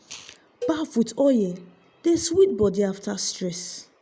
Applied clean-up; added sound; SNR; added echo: none; Cowbell; 15 dB; none.